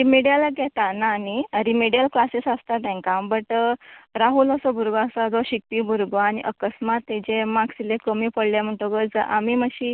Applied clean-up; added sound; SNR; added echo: none; none; none; none.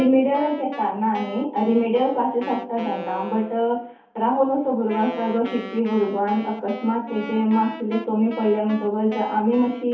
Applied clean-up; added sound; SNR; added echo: none; Wind instrument, woodwind instrument; 15 dB; reverberation time 0.5 s.